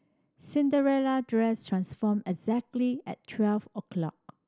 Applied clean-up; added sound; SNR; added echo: none; none; none; none.